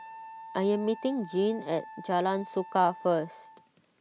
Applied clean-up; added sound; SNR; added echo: none; Wind instrument, woodwind instrument; 16 dB; none.